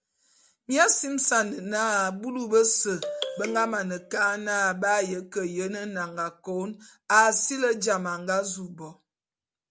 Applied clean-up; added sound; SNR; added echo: none; none; none; none.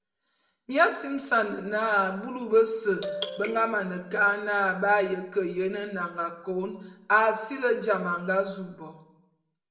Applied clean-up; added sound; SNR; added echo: none; none; none; reverberation time 0.7 s.